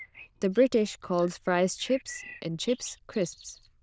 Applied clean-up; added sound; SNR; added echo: neural diffusion model UNIVERSE++.